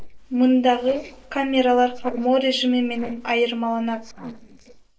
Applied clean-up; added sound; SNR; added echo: neural separator model SepFormer DNS4.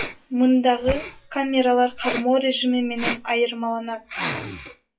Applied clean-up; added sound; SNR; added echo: classical method WPE with log-MMSE.